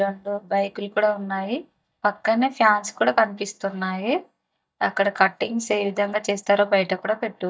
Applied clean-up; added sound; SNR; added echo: neural mask model DeepFilterNet 3.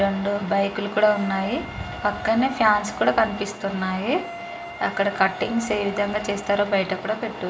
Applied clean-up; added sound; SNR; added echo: none; Wind instrument, woodwind instrument; 16 dB; reverberation time 0.7 s.